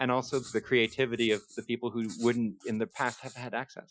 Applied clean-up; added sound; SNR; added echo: classical method Wiener filter.